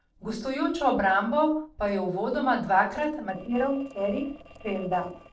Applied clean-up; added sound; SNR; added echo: neural separator model SepFormer DNS4.